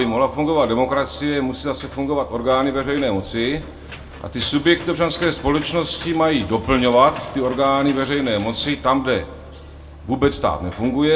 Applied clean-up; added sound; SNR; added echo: none; Engine / Mechanisms; 17 dB; reverberation time 0.2 s.